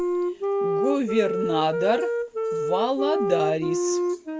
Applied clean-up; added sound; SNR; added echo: none; Wind instrument, woodwind instrument; -1 dB; none.